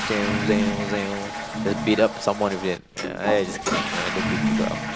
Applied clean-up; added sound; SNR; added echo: none; Toilet flush / Water; 1 dB; none.